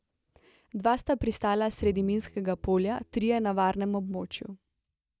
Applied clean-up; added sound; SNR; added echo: neural mask model DeepFilterNet 3.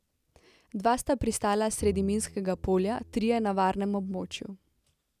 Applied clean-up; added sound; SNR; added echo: none; Bowed string instrument; 16 dB; none.